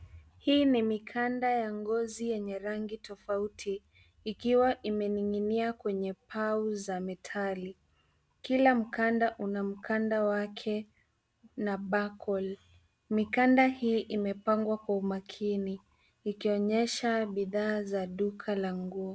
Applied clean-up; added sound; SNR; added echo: none; none; none; none.